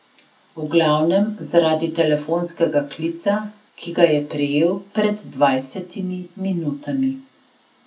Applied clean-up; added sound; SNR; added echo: none; none; none; none.